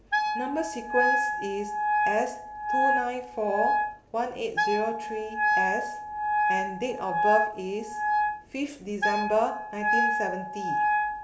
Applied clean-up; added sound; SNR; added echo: none; Wind instrument, woodwind instrument; -4 dB; none.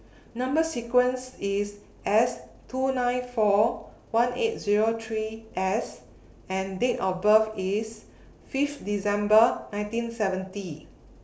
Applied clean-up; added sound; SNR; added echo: none; none; none; none.